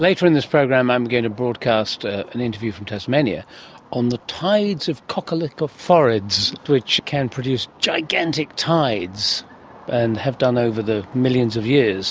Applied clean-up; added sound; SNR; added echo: none; none; none; none.